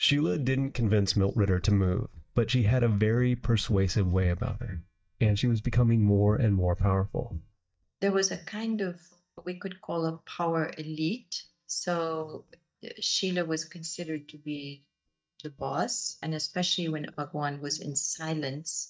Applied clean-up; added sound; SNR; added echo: neural mask model DeepFilterNet 3.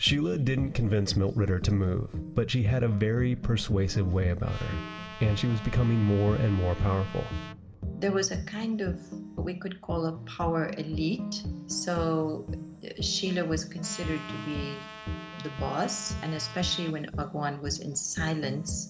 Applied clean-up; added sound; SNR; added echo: none; Trumpet; 16 dB; reverberation time 1.6 s.